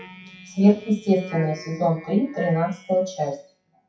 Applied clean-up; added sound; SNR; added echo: classical method WPE with log-MMSE.